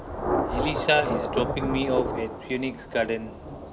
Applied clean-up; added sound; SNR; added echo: none; Thunder / Rain; 1 dB; none.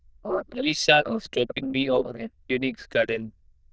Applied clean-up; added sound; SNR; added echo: neural diffusion model UNIVERSE++.